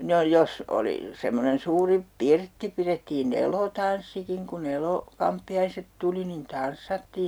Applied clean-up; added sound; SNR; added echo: none; none; none; none.